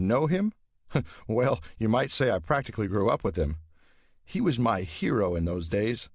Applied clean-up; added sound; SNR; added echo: none; none; none; none.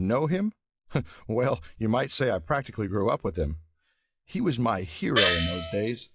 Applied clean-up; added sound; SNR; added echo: classical method log-MMSE.